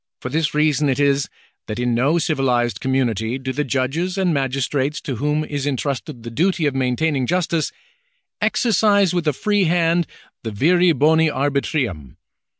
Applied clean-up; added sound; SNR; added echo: none; none; none; none.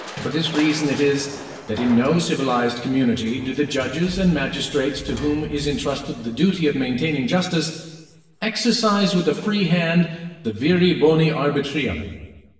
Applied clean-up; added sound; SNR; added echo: none; Crushing; 17 dB; reverberation time 1.2 s.